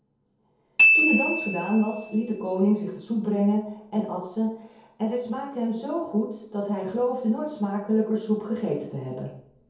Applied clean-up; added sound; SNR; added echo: none; Glockenspiel; -1 dB; reverberation time 0.7 s.